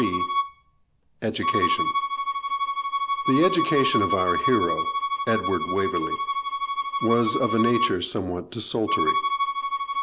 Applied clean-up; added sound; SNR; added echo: none; Bowed string instrument; 0 dB; none.